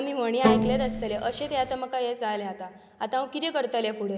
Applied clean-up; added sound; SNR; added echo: none; Bowed string instrument; -2 dB; none.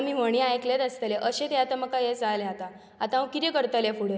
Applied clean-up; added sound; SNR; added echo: none; none; none; none.